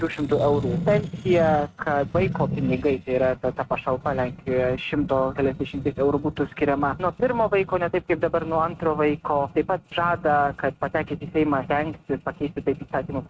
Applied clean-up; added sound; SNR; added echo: neural mask model RNNoise.